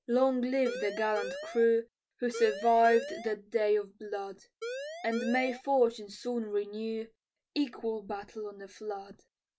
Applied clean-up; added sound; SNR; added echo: none; Siren; 8 dB; none.